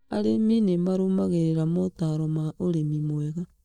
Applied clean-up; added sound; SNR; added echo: neural mask model DeepFilterNet 3.